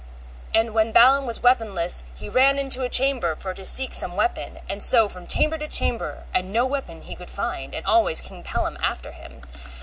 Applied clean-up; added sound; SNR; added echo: none; none; none; none.